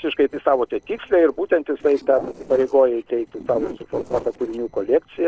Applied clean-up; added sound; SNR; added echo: neural separator model SepFormer DNS4.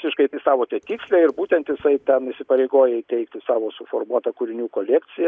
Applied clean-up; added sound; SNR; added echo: none; none; none; none.